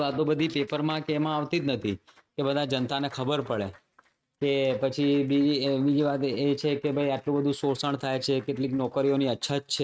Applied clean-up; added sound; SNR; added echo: neural mask model RNNoise.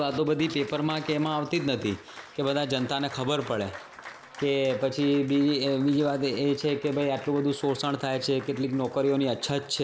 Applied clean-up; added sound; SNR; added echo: none; Applause; 19 dB; none.